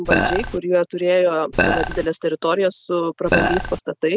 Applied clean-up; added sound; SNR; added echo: none; Burping, eructation; -1 dB; none.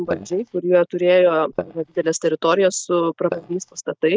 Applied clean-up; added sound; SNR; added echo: neural mask model DeepFilterNet 3.